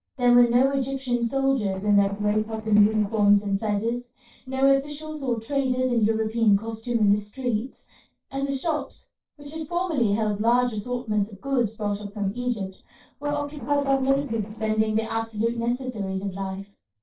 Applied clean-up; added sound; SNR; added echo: neural separator model SepFormer DNS4.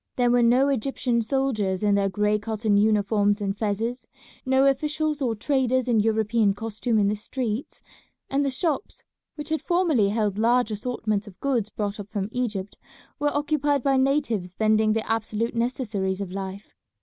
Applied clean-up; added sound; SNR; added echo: none; none; none; none.